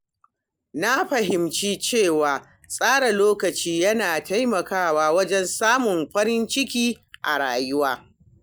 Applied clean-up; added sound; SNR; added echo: none; none; none; none.